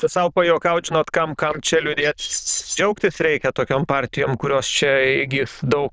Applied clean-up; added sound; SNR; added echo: neural diffusion model UNIVERSE++.